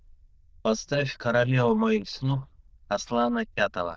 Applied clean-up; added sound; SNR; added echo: neural diffusion model UNIVERSE++.